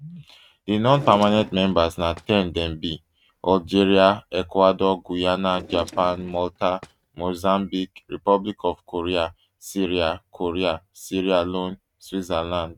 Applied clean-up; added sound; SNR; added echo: neural mask model RNNoise.